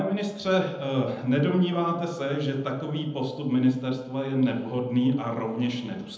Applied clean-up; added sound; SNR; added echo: none; none; none; reverberation time 0.8 s.